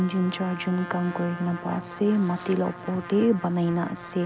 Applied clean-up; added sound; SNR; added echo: none; Trumpet; 14 dB; none.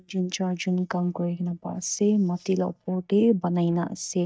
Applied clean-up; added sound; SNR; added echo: neural mask model DeepFilterNet 3.